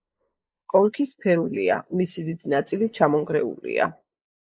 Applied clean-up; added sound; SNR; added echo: neural mask model Resemble Enhance denoiser.